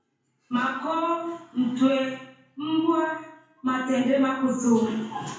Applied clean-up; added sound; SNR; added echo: none; none; none; reverberation time 0.6 s.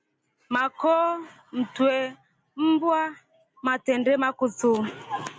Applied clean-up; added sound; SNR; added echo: none; none; none; none.